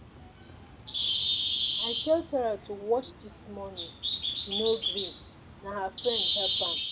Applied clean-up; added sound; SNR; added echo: none; Bird; -1 dB; none.